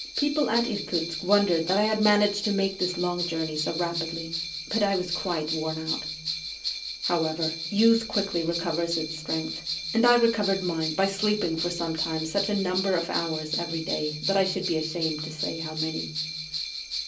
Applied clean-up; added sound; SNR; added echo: none; Bell; 6 dB; reverberation time 0.3 s.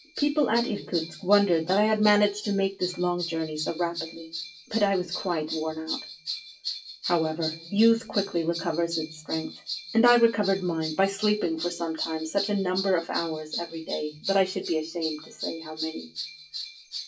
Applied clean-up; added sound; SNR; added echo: classical method WPE with log-MMSE.